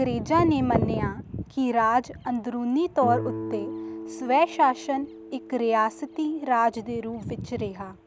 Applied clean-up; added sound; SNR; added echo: none; Guitar; 14 dB; none.